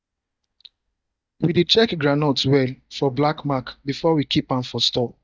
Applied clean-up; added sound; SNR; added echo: neural mask model DeepFilterNet 3.